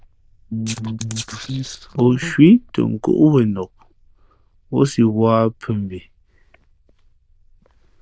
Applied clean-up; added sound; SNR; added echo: neural diffusion model UNIVERSE++.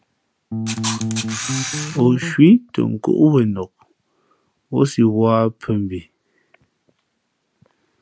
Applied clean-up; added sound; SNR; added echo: none; Camera + Bass guitar; 4 dB; none.